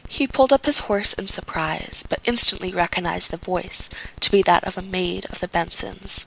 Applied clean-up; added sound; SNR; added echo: none; Alarm; 15 dB; none.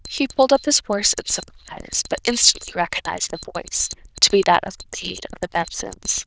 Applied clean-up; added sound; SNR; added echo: neural diffusion model UNIVERSE++.